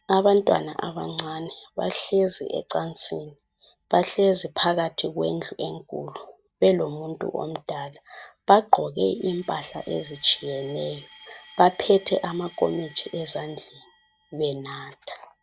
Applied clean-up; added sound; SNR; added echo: none; Alarm; 17 dB; none.